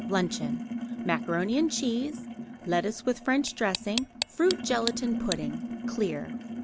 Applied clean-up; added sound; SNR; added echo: none; Tick + Sink (filling or washing); 5 dB; none.